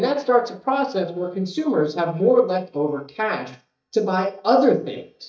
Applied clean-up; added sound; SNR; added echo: neural mask model DeepFilterNet 3.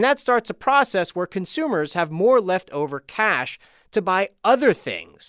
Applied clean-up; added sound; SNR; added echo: none; none; none; none.